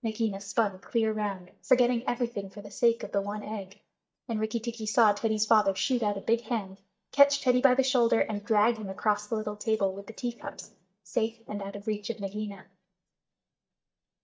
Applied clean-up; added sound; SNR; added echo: neural mask model DeepFilterNet 3.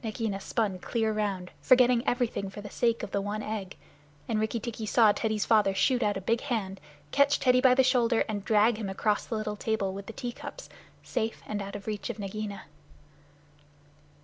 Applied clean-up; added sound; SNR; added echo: none; none; none; none.